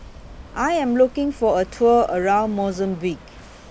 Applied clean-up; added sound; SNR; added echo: none; Walk, footsteps / Waves, surf / Wind; 19 dB; none.